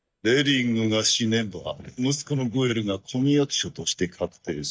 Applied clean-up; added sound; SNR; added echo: neural mask model DeepFilterNet 3.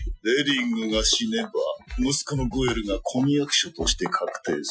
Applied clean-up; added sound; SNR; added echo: classical method Wiener filter.